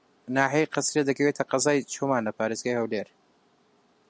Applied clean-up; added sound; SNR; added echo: none; none; none; none.